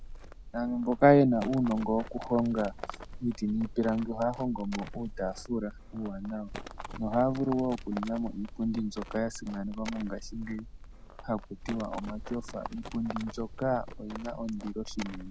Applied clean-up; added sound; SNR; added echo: none; Livestock, farm animals, working animals; 11 dB; none.